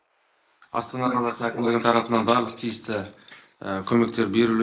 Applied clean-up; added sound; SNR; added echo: neural mask model Resemble Enhance denoiser.